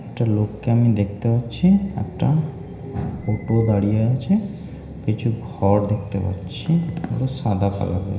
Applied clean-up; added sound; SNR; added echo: none; none; none; reverberation time 0.9 s.